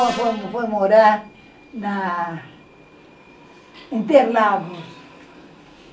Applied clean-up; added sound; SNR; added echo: none; Subway, metro, underground; 18 dB; reverberation time 0.3 s.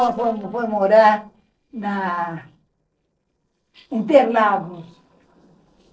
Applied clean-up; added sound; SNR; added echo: neural separator model SepFormer DNS4.